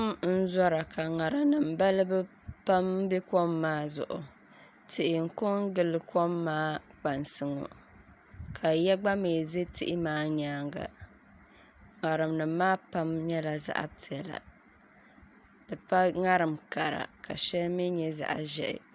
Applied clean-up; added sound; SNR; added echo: none; none; none; none.